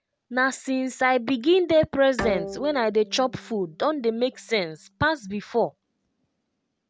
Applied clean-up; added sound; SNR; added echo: none; Bowed string instrument; 13 dB; none.